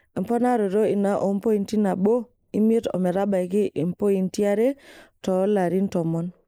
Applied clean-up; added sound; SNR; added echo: neural mask model Resemble Enhance denoiser.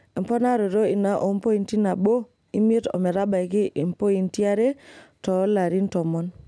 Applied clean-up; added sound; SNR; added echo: none; none; none; none.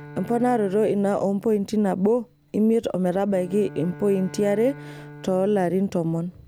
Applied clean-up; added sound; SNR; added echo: none; Bowed string instrument; 19 dB; none.